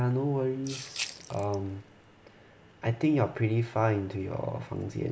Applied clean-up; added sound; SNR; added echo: none; Rattle (instrument); 13 dB; none.